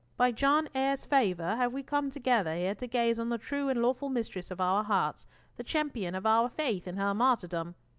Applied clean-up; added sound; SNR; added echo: none; none; none; none.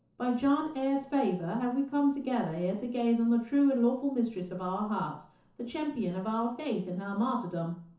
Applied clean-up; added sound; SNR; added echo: none; none; none; reverberation time 0.9 s.